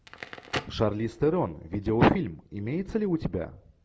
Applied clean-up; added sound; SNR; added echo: none; Crackle; 16 dB; none.